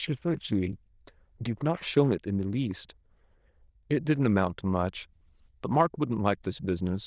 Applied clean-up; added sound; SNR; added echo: neural diffusion model UNIVERSE++.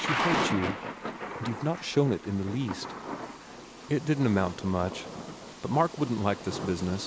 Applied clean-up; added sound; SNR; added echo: none; Thunder / Rain; 5 dB; none.